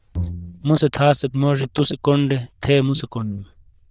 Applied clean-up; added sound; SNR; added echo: neural diffusion model UNIVERSE++.